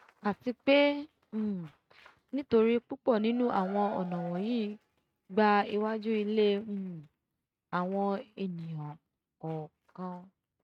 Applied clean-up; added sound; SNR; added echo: neural mask model RNNoise.